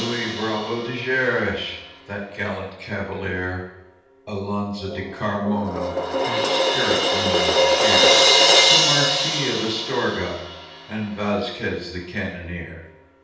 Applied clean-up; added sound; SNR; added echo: none; Crash cymbal; -4 dB; reverberation time 0.8 s.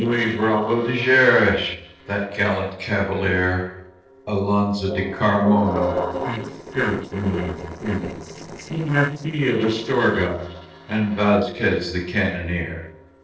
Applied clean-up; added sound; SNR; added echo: neural separator model SepFormer DNS4.